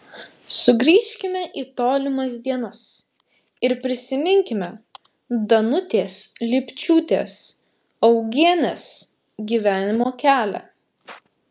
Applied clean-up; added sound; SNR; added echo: none; none; none; none.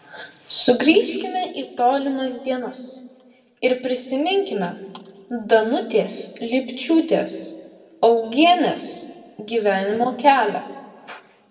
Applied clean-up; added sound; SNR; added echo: none; none; none; reverberation time 1.4 s.